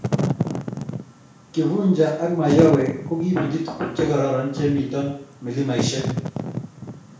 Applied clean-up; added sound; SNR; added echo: none; Wind / Fire; 6 dB; reverberation time 0.5 s.